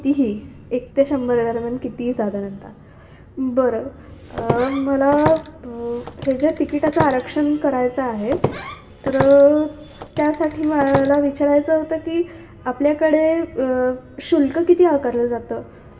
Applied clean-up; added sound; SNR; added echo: none; Walk, footsteps; 9 dB; reverberation time 2.4 s.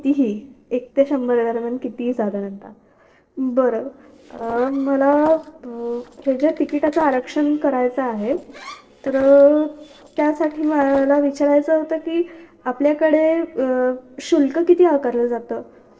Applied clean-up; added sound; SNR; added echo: neural separator model SepFormer DNS4.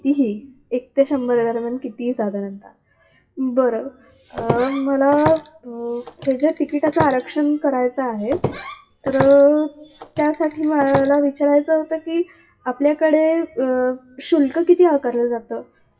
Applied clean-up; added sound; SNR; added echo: classical method WPE with log-MMSE.